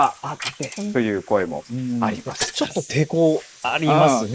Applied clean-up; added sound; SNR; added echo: neural mask model Resemble Enhance denoiser.